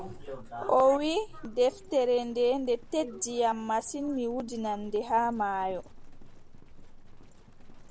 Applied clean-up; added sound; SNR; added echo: none; Livestock, farm animals, working animals; 16 dB; none.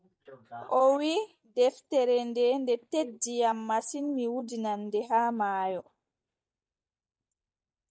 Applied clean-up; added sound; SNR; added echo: neural mask model DeepFilterNet 3.